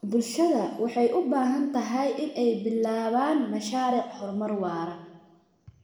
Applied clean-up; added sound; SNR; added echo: none; none; none; reverberation time 1.0 s.